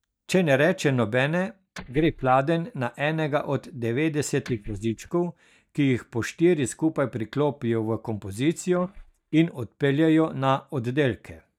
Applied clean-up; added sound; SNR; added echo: neural mask model DeepFilterNet 3.